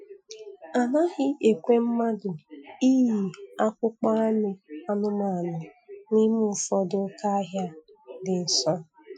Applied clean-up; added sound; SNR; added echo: classical method Wiener filter.